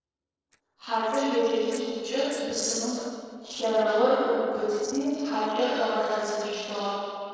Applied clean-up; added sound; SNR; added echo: neural separator model SepFormer DNS4.